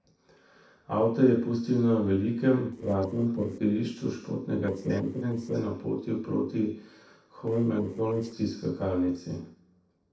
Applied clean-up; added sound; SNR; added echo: neural separator model SepFormer DNS4.